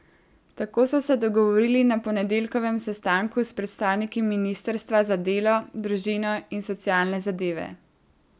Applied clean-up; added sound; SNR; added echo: none; none; none; none.